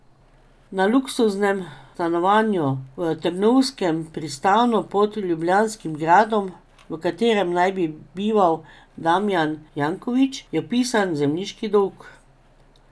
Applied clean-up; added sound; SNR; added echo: none; none; none; none.